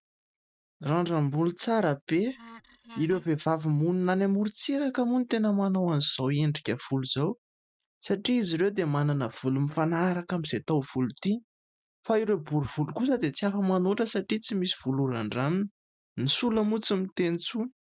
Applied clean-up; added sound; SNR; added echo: neural mask model RNNoise.